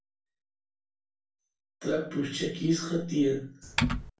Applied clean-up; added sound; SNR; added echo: none; Typing; -2 dB; reverberation time 0.3 s.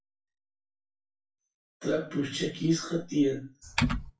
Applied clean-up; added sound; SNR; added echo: classical method WPE with log-MMSE.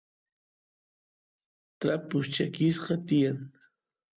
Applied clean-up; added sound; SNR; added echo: none; none; none; none.